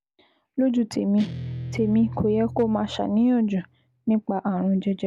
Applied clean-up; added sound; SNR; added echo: none; Guitar; 13 dB; none.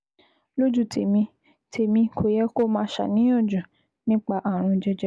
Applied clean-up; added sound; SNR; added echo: none; none; none; none.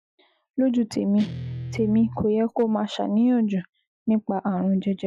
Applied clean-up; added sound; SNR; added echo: classical method Wiener filter.